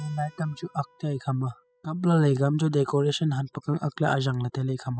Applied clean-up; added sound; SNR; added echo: classical method spectral subtraction.